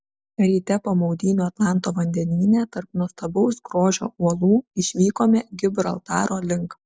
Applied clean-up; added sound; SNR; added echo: none; none; none; none.